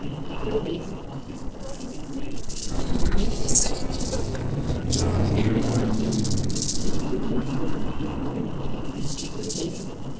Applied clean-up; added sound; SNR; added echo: neural separator model SepFormer DNS4.